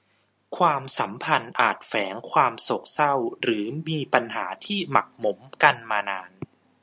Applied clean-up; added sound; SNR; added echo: none; none; none; none.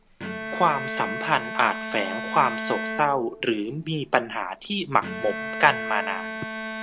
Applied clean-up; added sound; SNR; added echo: none; Bowed string instrument; 7 dB; none.